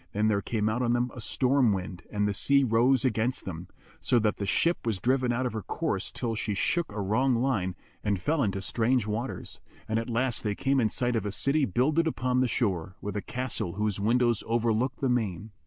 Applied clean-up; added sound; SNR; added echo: none; none; none; none.